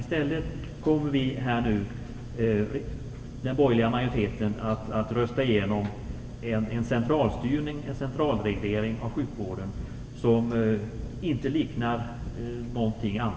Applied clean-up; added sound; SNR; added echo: none; Engine; 10 dB; reverberation time 3.0 s.